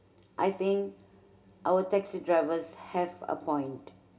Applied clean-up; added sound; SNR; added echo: none; none; none; reverberation time 1.0 s.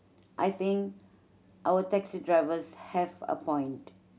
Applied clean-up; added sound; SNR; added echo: none; none; none; none.